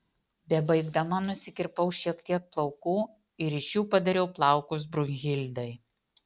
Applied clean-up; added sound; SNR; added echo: none; none; none; none.